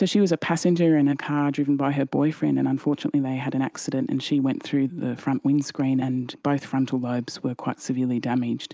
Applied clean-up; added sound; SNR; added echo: none; none; none; none.